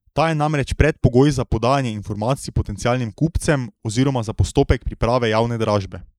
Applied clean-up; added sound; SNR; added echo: neural mask model Resemble Enhance denoiser.